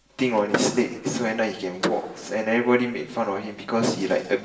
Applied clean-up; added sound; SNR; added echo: none; Door / Car; 10 dB; reverberation time 0.8 s.